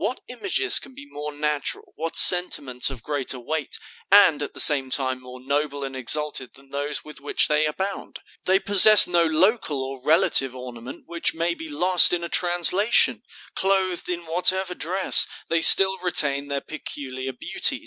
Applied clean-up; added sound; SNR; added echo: none; none; none; none.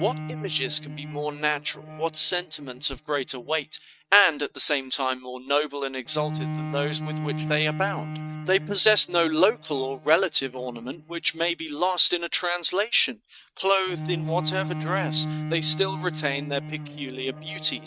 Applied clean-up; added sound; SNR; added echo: neural mask model RNNoise.